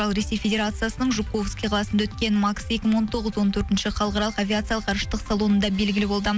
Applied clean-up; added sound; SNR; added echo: none; none; none; none.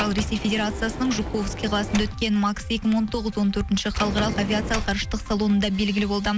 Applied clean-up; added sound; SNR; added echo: none; Sliding door; 10 dB; none.